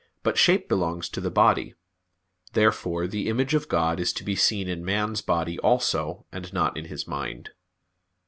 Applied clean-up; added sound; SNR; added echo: none; none; none; none.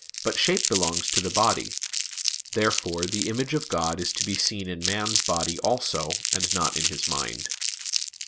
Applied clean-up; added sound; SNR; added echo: none; Crumpling, crinkling; 1 dB; none.